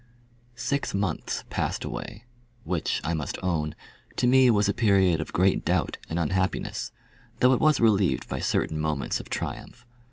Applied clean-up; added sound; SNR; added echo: none; none; none; none.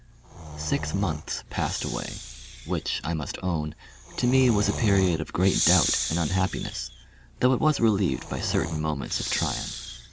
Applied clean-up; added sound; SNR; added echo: none; Breathing; 7 dB; none.